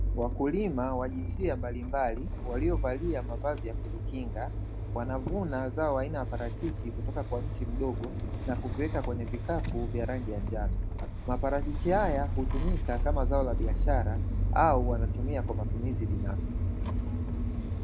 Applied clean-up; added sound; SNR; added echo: none; Engine starting / Motor vehicle (road); -2 dB; none.